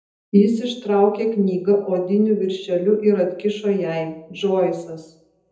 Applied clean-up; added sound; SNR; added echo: none; none; none; reverberation time 0.7 s.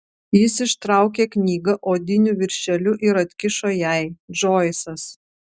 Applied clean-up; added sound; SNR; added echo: none; none; none; none.